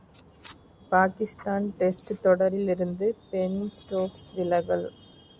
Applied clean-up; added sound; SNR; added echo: none; none; none; none.